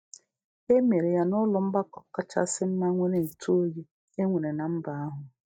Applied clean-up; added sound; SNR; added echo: neural mask model DeepFilterNet 3.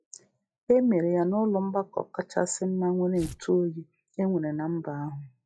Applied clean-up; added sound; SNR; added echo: classical method log-MMSE.